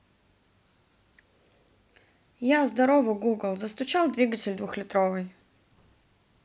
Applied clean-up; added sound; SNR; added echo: none; none; none; none.